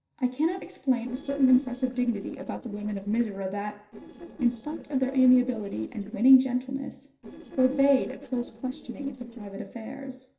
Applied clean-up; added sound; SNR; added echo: neural separator model SepFormer DNS4.